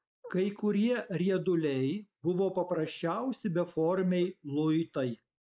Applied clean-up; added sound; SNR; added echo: neural mask model Resemble Enhance denoiser.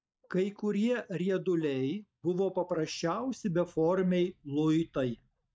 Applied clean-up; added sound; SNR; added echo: neural mask model DeepFilterNet 3.